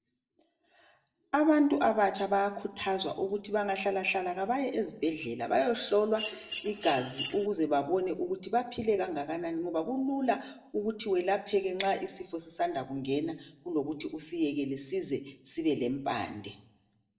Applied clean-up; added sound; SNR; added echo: neural separator model SepFormer DNS4.